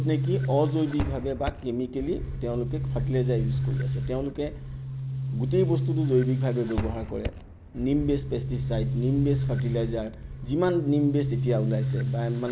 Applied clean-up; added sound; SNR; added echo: none; Boom; 0 dB; none.